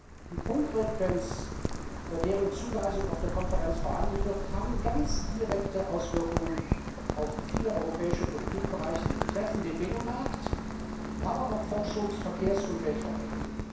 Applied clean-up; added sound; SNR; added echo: none; Rain; -1 dB; reverberation time 0.7 s.